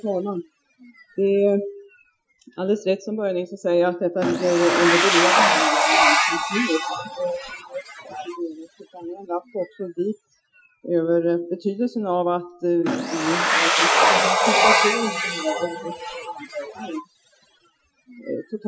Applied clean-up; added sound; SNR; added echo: classical method Wiener filter.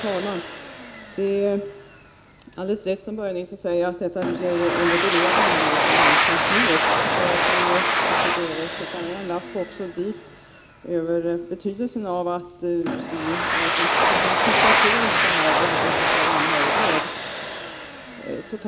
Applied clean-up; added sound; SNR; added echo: none; Domestic sounds, home sounds; -4 dB; none.